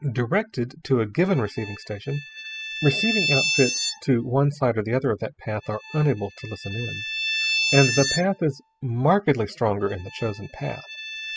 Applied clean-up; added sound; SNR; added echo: classical method spectral subtraction.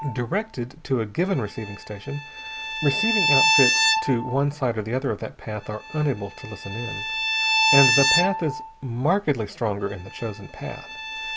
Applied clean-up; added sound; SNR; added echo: none; Bowed string instrument; 0 dB; none.